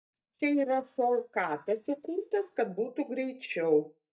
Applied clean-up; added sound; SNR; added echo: neural mask model DeepFilterNet 3.